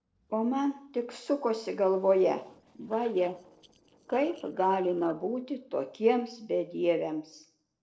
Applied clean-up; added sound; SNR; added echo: neural separator model SepFormer DNS4.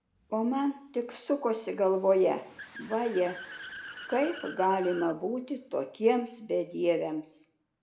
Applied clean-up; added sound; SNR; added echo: none; Accelerating, revving, vroom / Car; 18 dB; reverberation time 0.5 s.